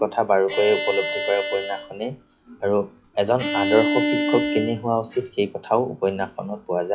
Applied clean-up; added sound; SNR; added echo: classical method log-MMSE.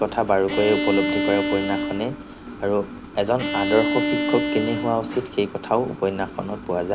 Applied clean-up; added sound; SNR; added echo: none; Bowed string instrument; 3 dB; none.